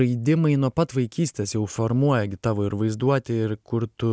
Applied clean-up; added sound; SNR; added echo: none; none; none; none.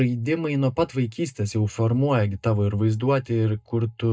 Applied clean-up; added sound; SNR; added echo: neural mask model DeepFilterNet 3.